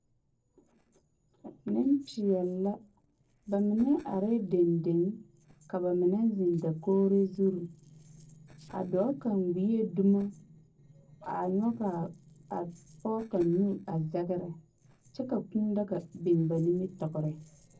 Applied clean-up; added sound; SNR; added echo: neural separator model SepFormer DNS4.